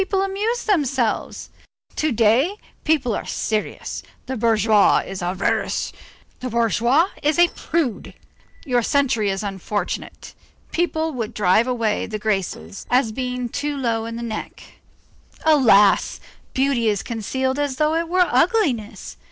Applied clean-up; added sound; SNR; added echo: neural separator model SepFormer DNS4.